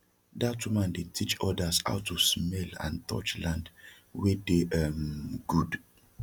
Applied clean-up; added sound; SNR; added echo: none; none; none; none.